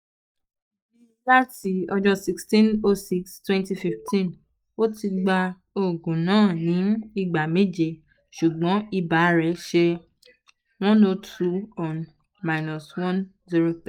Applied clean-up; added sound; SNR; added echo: neural mask model DeepFilterNet 3.